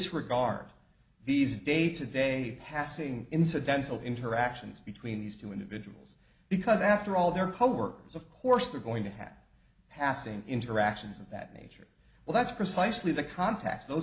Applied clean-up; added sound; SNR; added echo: none; none; none; none.